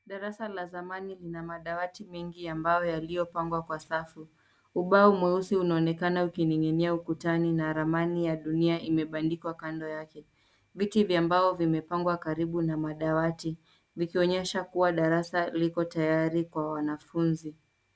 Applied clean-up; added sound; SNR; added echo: none; none; none; none.